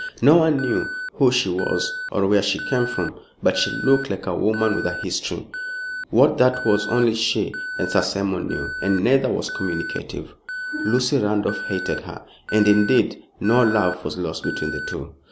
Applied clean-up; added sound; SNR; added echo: none; Alarm; 10 dB; none.